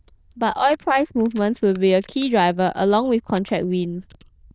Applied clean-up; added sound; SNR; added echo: neural diffusion model UNIVERSE++.